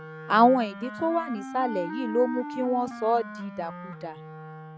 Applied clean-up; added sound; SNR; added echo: none; Wind instrument, woodwind instrument; 11 dB; none.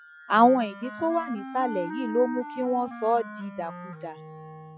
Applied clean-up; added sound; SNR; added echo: classical method Wiener filter.